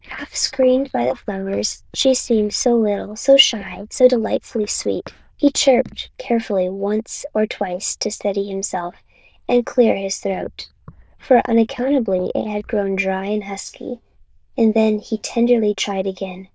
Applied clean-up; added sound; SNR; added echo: neural diffusion model UNIVERSE++.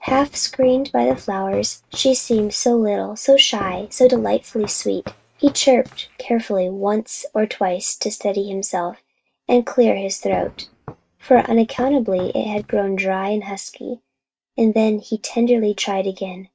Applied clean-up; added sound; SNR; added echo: neural mask model RNNoise.